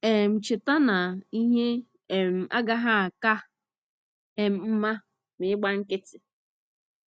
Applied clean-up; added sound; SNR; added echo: none; none; none; none.